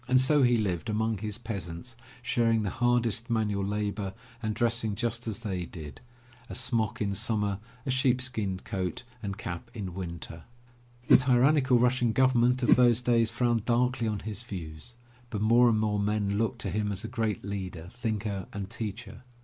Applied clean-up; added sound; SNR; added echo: none; Whoosh, swoosh, swish; -2 dB; none.